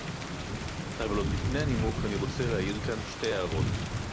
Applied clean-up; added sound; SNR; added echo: none; Thunder / Rain; -2 dB; none.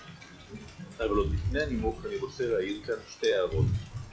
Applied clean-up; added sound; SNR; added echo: classical method log-MMSE.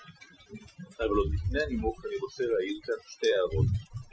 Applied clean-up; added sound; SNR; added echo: classical method Wiener filter.